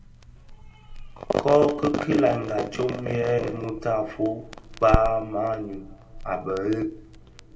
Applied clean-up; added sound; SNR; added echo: none; Crackle; 10 dB; reverberation time 1.1 s.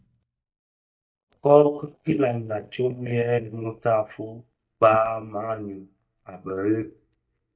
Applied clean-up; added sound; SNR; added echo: neural mask model DeepFilterNet 3.